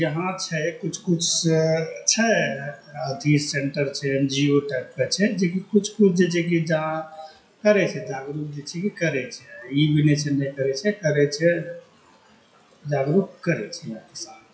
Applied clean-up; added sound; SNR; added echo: classical method WPE with log-MMSE.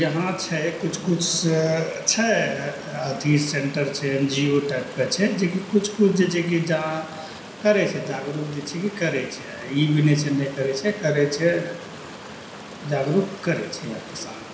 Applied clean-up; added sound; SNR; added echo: none; Stream; 16 dB; reverberation time 0.7 s.